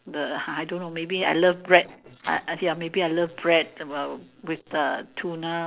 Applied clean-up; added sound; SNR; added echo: neural separator model SepFormer DNS4.